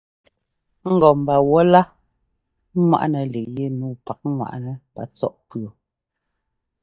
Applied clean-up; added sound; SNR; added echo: neural mask model DeepFilterNet 3.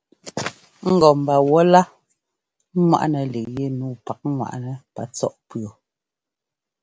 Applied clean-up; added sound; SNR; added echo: none; none; none; none.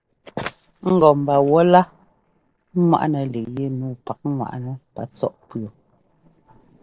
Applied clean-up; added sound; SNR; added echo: neural separator model SepFormer DNS4.